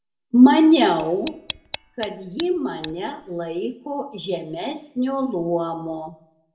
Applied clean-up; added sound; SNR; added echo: none; Tick; 17 dB; reverberation time 0.5 s.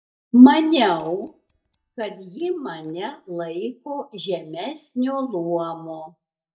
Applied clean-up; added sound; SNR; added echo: neural mask model DeepFilterNet 3.